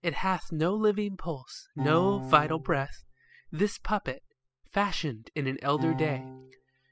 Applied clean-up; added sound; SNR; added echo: classical method spectral subtraction.